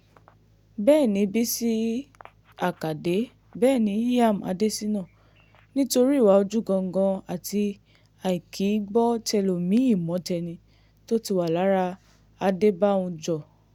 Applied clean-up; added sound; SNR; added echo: none; none; none; none.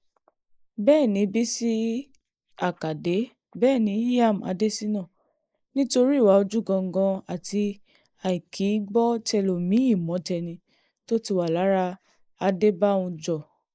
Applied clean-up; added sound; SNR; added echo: neural mask model Resemble Enhance denoiser.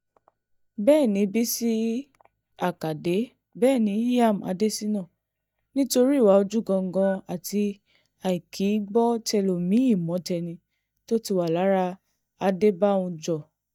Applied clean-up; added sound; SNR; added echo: neural mask model DeepFilterNet 3.